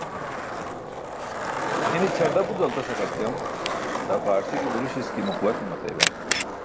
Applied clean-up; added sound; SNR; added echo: none; Camera + Skateboard; -1 dB; none.